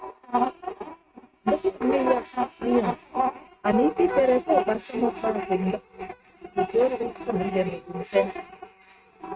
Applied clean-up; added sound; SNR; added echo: neural mask model RNNoise.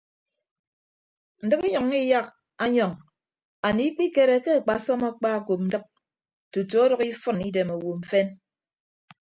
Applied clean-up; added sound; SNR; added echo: none; none; none; none.